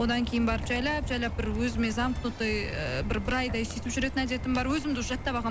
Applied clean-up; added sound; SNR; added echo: none; Rain; 8 dB; none.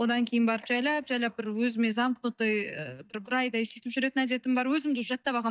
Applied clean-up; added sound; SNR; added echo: neural mask model DeepFilterNet 3.